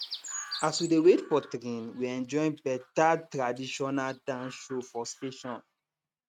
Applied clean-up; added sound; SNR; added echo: neural mask model RNNoise.